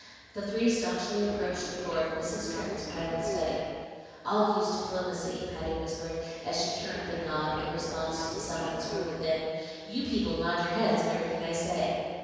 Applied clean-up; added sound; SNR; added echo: none; Subway, metro, underground; 8 dB; reverberation time 1.9 s.